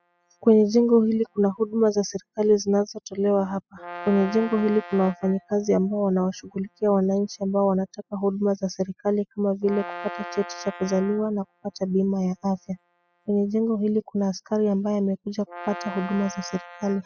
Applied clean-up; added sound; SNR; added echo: classical method spectral subtraction.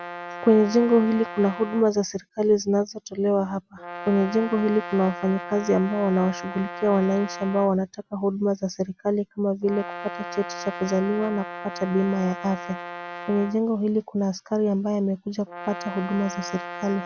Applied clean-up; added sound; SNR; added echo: none; Brass instrument; 13 dB; none.